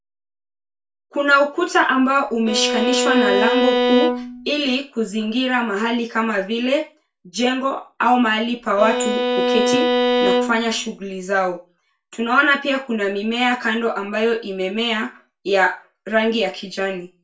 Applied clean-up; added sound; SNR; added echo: none; Bowed string instrument; -1 dB; reverberation time 0.3 s.